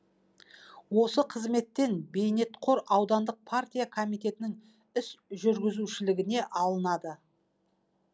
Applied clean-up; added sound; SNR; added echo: none; none; none; none.